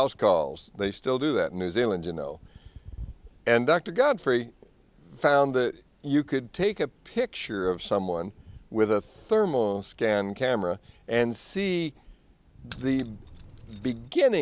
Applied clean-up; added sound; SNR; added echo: none; Keys jangling; 10 dB; none.